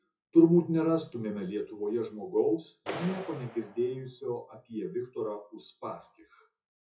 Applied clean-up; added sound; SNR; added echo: classical method WPE with log-MMSE.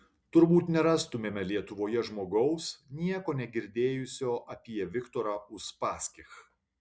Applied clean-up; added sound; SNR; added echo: none; none; none; none.